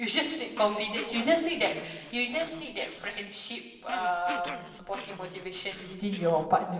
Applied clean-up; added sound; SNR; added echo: neural separator model SepFormer DNS4.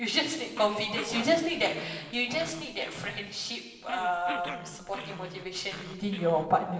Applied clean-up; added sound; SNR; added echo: none; Growling; 12 dB; reverberation time 1.4 s.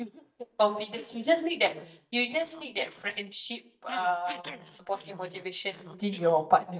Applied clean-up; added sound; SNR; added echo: neural mask model DeepFilterNet 3.